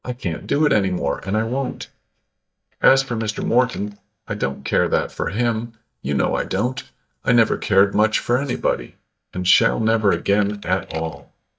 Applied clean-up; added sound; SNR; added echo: neural mask model DeepFilterNet 3.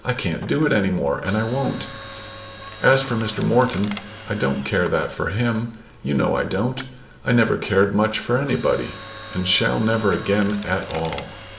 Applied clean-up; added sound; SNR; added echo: none; Mechanisms; 14 dB; reverberation time 0.5 s.